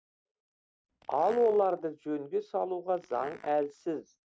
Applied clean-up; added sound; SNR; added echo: neural mask model RNNoise.